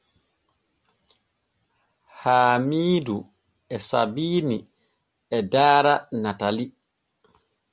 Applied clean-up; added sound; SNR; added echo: none; none; none; none.